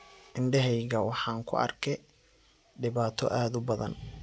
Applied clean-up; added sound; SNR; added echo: none; none; none; none.